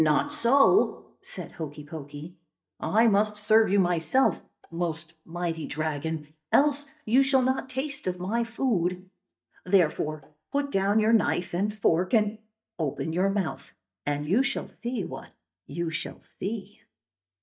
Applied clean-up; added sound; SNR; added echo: neural mask model DeepFilterNet 3.